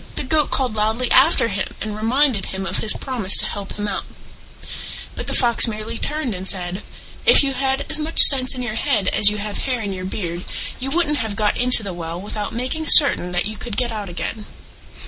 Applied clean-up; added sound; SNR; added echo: none; none; none; none.